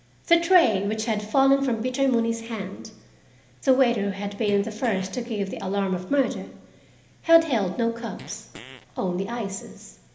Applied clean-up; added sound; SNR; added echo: none; Fart; 19 dB; reverberation time 0.8 s.